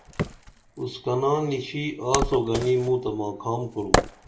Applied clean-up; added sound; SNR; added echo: none; Wood; 4 dB; reverberation time 0.2 s.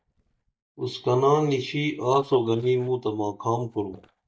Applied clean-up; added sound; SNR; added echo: neural mask model DeepFilterNet 3.